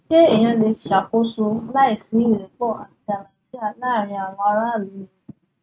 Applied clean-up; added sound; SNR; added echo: neural mask model RNNoise.